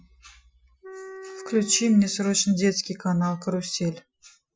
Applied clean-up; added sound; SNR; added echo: classical method Wiener filter.